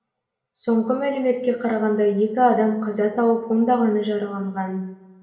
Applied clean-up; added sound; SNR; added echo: none; none; none; reverberation time 2.0 s.